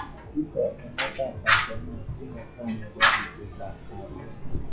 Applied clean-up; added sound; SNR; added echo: classical method log-MMSE.